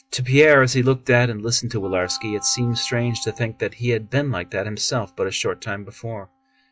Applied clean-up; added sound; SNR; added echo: classical method log-MMSE.